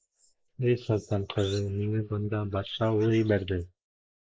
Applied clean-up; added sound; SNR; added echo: neural mask model Resemble Enhance denoiser.